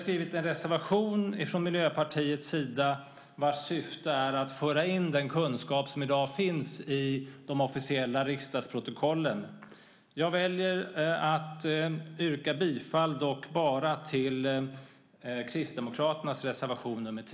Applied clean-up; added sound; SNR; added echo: none; none; none; none.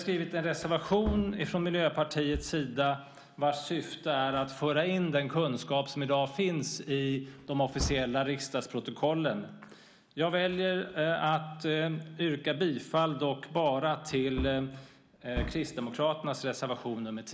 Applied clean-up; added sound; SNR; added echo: none; Wood; 15 dB; none.